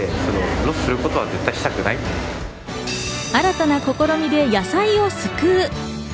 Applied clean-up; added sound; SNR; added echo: none; none; none; none.